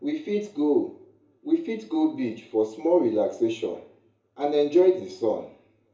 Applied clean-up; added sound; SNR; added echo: none; none; none; reverberation time 0.5 s.